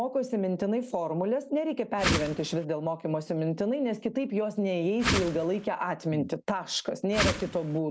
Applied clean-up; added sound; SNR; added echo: none; Whoosh, swoosh, swish; 1 dB; none.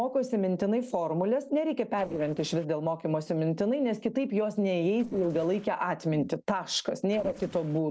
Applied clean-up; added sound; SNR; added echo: neural separator model SepFormer DNS4.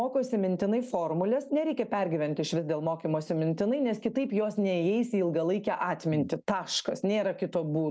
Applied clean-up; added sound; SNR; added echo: none; none; none; none.